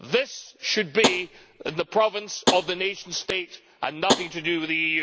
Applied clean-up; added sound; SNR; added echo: none; Tap; 4 dB; none.